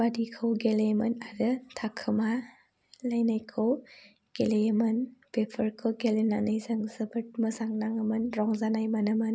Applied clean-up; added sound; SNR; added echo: none; none; none; none.